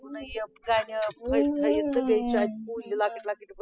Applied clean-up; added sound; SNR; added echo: classical method spectral subtraction.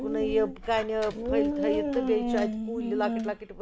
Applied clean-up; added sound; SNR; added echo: none; Dog; 1 dB; none.